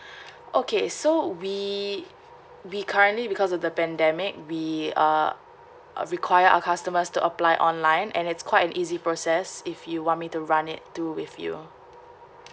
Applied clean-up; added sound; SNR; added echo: none; none; none; none.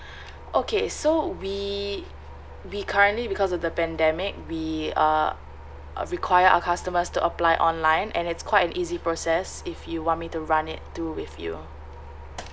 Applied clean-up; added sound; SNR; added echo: none; Mechanical fan; 15 dB; none.